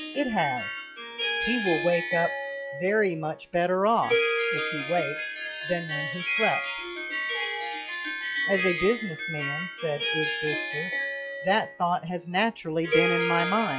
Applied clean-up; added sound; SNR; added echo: classical method log-MMSE.